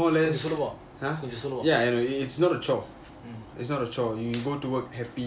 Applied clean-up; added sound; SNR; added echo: none; none; none; none.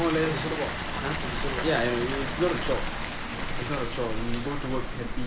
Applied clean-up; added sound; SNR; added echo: none; Water; 0 dB; none.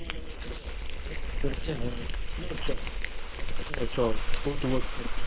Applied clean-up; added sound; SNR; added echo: neural separator model SepFormer WHAM!.